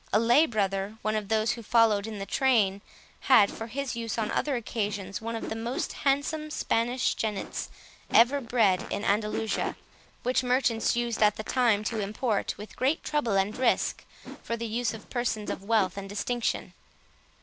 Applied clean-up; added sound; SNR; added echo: none; Fart + Whoosh, swoosh, swish; 15 dB; none.